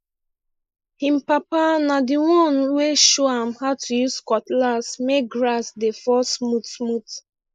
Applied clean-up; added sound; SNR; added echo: neural mask model Resemble Enhance denoiser.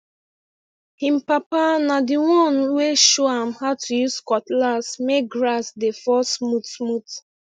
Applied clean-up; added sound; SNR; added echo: none; none; none; none.